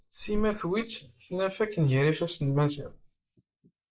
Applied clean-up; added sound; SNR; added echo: neural mask model Resemble Enhance denoiser.